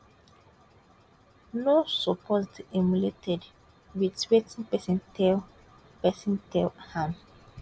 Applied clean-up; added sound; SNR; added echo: none; none; none; none.